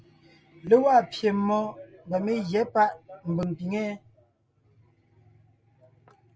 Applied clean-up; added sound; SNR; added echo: none; none; none; none.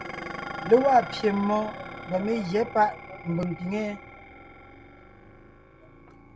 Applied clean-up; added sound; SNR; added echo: none; Dishes, pots, and pans; 12 dB; none.